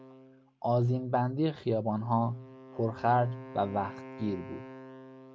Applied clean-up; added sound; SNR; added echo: none; Wind instrument, woodwind instrument; 17 dB; none.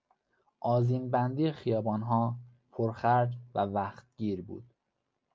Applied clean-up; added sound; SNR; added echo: none; none; none; none.